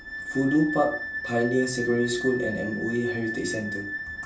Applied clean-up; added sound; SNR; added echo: none; Wind instrument, woodwind instrument; 7 dB; reverberation time 0.2 s.